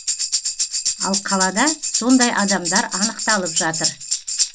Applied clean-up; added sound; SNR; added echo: none; Tambourine; 0 dB; none.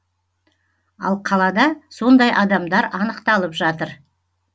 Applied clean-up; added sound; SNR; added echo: none; none; none; none.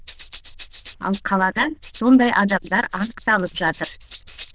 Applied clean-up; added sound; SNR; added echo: neural diffusion model UNIVERSE++.